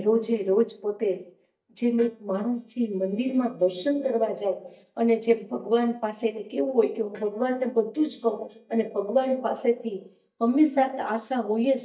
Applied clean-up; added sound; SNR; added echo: neural mask model DeepFilterNet 3.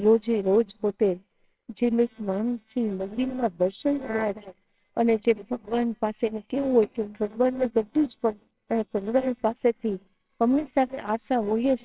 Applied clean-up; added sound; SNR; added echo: neural separator model SepFormer WHAMR!.